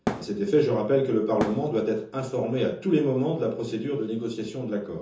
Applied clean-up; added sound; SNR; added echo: none; Thump, thud; 6 dB; reverberation time 0.6 s.